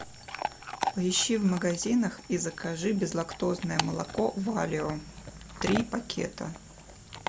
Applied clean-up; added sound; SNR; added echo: none; Chewing, mastication / Dog; 9 dB; none.